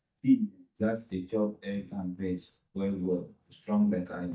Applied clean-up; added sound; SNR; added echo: neural mask model DeepFilterNet 3.